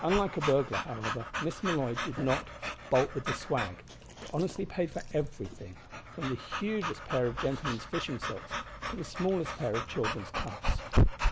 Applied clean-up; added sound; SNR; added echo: none; Dog / Breathing; 1 dB; none.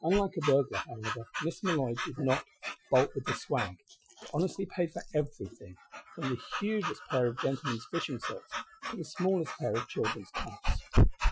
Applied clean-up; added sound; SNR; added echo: classical method Wiener filter.